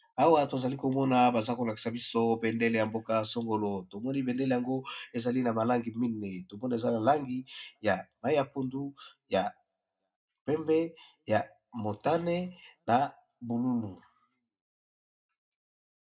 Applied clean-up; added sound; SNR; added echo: none; none; none; reverberation time 0.2 s.